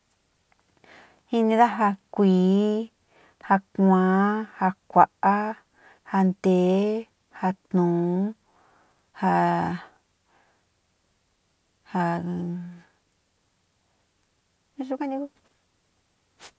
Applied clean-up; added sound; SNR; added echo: none; none; none; none.